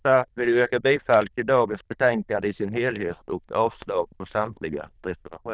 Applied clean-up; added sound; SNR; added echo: neural diffusion model UNIVERSE++.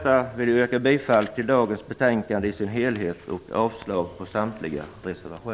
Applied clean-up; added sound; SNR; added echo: none; none; none; none.